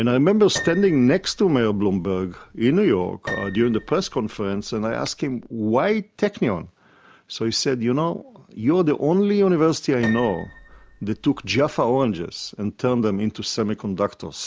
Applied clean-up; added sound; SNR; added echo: none; Piano; 17 dB; none.